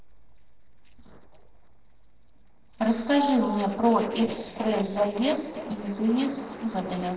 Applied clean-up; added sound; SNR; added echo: neural separator model SepFormer DNS4.